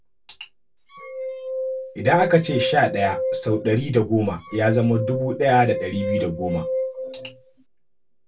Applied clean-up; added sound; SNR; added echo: none; Glass; 6 dB; reverberation time 0.2 s.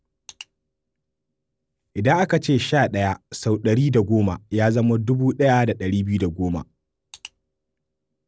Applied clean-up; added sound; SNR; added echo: none; none; none; none.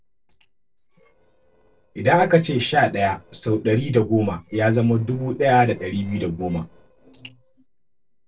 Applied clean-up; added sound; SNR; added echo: neural separator model SepFormer DNS4.